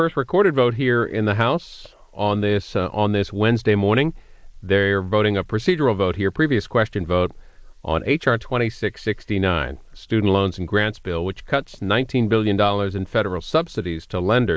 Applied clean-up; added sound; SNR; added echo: neural mask model Resemble Enhance denoiser.